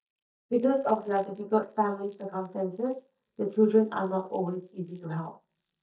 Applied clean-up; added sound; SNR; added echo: neural mask model DeepFilterNet 3.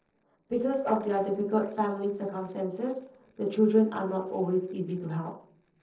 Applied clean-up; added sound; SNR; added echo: neural separator model SepFormer DNS4.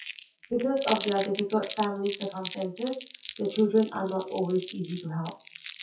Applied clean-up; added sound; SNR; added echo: classical method WPE with log-MMSE.